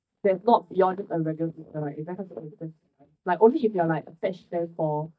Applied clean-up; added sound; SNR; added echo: neural mask model DeepFilterNet 3.